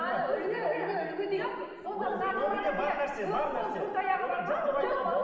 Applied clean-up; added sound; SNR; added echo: none; none; none; reverberation time 1.7 s.